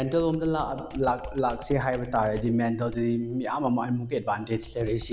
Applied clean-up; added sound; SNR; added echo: none; Computer keyboard; 16 dB; none.